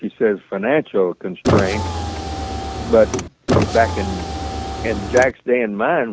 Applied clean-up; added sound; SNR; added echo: none; Car; 1 dB; none.